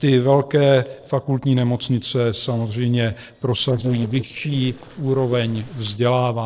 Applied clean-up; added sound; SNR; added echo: neural separator model SepFormer DNS4.